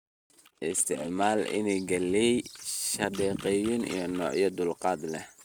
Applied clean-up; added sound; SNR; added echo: neural mask model RNNoise.